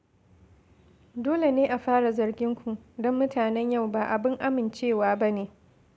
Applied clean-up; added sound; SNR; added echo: none; none; none; none.